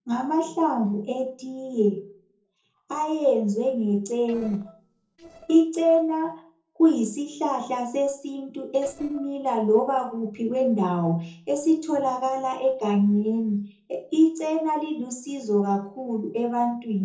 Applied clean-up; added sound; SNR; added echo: neural separator model SepFormer DNS4.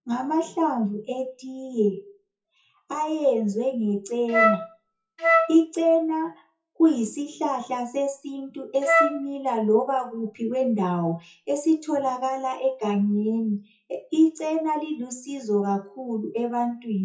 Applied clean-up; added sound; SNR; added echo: classical method WPE with log-MMSE.